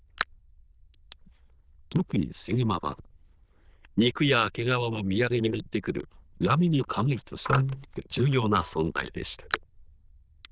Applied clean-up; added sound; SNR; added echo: neural diffusion model UNIVERSE++.